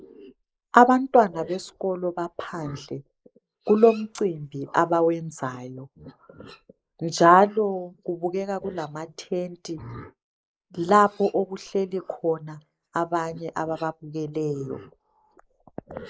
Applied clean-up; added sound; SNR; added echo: neural mask model Resemble Enhance denoiser.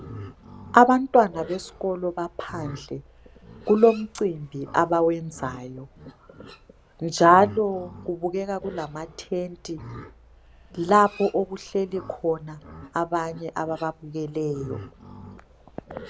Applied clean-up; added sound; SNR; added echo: none; Livestock, farm animals, working animals; 19 dB; none.